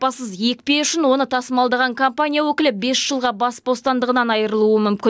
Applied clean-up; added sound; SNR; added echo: none; none; none; none.